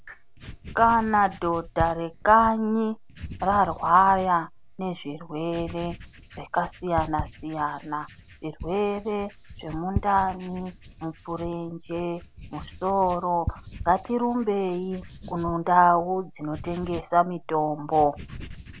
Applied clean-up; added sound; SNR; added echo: none; Writing; 14 dB; none.